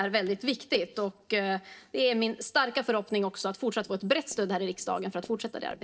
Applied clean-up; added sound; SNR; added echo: neural separator model SepFormer DNS4.